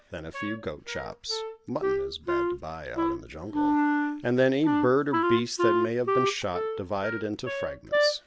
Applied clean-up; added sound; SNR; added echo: none; Wind instrument, woodwind instrument; -1 dB; none.